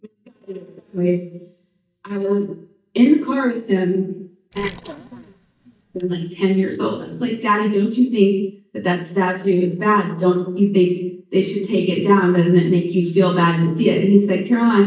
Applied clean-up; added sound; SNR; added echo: neural mask model DeepFilterNet 3.